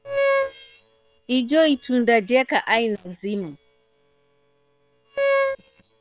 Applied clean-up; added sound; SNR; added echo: neural separator model SepFormer WHAM!.